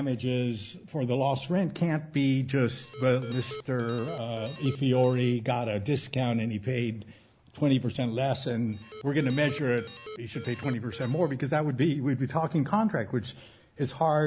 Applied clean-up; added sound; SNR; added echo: none; Alarm; 17 dB; none.